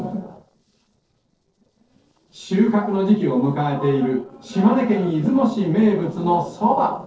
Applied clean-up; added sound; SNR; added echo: neural separator model SepFormer DNS4.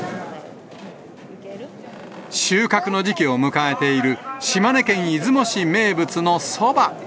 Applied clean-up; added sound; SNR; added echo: none; none; none; none.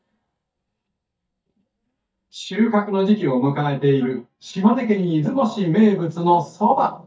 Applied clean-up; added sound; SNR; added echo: neural mask model DeepFilterNet 3.